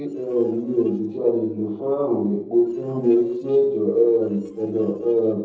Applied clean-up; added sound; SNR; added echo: neural separator model SepFormer DNS4.